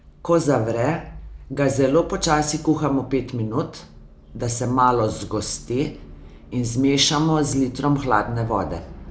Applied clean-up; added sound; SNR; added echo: none; none; none; none.